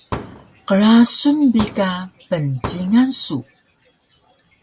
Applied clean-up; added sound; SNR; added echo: none; Fireworks; 14 dB; none.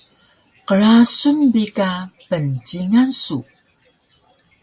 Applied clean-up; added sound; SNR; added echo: none; none; none; none.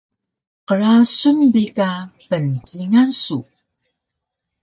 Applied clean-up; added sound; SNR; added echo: neural mask model DeepFilterNet 3.